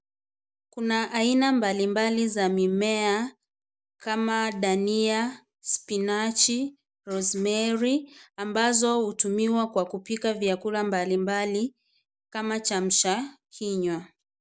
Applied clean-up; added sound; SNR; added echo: none; none; none; none.